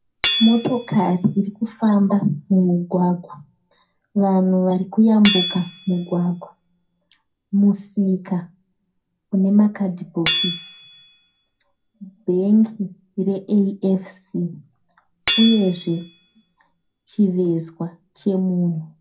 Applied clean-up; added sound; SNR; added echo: none; Hammer / Chink, clink; 11 dB; reverberation time 0.2 s.